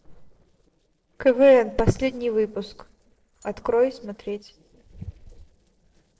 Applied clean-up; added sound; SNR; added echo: neural separator model SepFormer DNS4.